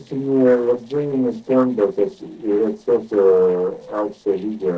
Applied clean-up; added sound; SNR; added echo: neural separator model SepFormer DNS4.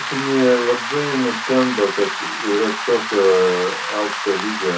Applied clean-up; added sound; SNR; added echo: none; Rain; 6 dB; reverberation time 0.3 s.